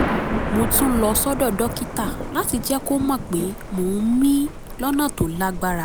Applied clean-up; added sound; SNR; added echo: none; Thunder; 5 dB; none.